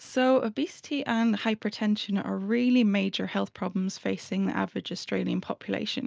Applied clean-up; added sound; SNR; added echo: none; none; none; none.